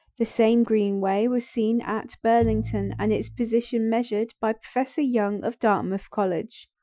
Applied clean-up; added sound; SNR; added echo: classical method Wiener filter.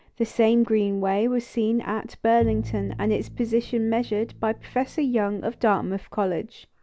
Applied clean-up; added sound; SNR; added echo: none; Bowed string instrument; 13 dB; none.